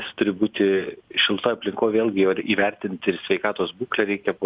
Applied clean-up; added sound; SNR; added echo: none; none; none; none.